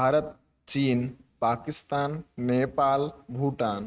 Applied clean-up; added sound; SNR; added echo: neural mask model RNNoise.